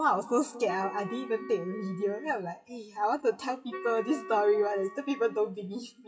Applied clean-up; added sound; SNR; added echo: classical method WPE with log-MMSE.